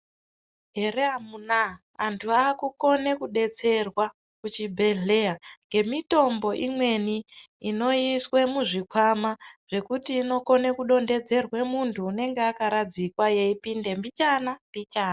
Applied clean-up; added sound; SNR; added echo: none; none; none; none.